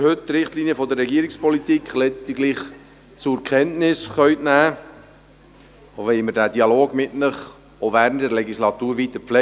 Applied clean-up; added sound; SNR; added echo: none; none; none; none.